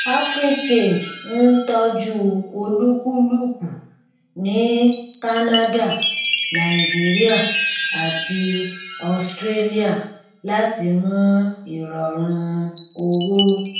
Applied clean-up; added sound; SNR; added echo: none; Chime; 8 dB; reverberation time 0.7 s.